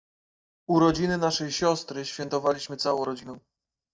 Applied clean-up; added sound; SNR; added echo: neural mask model DeepFilterNet 3.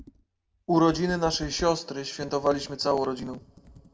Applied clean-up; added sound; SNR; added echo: none; Computer keyboard; 19 dB; reverberation time 0.6 s.